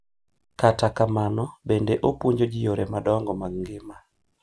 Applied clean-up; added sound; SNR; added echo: none; none; none; none.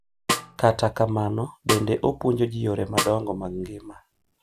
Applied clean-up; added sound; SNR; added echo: none; Snare drum; 7 dB; none.